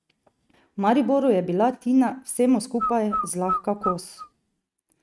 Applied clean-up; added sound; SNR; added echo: neural mask model RNNoise.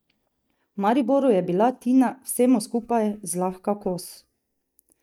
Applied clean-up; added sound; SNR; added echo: neural mask model DeepFilterNet 3.